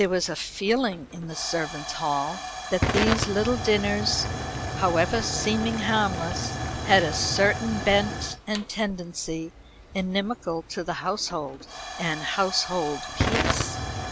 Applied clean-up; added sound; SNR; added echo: none; Tick / Hiss / Explosion / Fire; 4 dB; none.